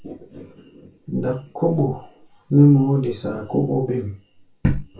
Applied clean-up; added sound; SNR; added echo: none; none; none; reverberation time 0.2 s.